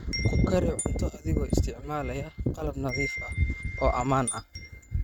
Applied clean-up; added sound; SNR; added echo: neural mask model RNNoise.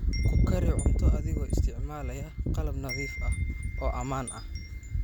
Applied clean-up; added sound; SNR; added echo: none; Wind chime; 18 dB; none.